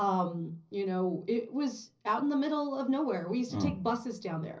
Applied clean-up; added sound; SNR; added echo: none; none; none; reverberation time 0.5 s.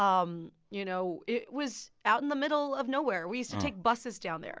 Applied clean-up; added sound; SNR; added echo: none; none; none; none.